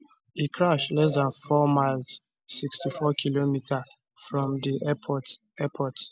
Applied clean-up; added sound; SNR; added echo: none; none; none; none.